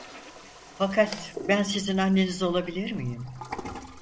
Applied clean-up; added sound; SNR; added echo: none; Toilet flush; 14 dB; none.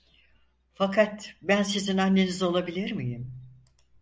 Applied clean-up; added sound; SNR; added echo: none; none; none; none.